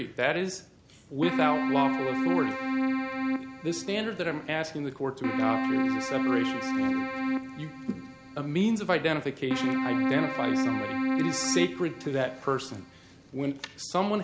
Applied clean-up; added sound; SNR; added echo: none; Keyboard (musical); -1 dB; none.